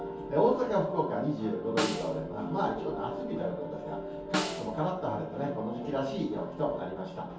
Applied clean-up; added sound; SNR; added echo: none; Snare drum; 9 dB; reverberation time 0.6 s.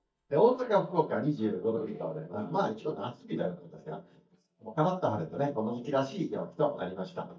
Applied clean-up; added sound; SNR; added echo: neural mask model DeepFilterNet 3.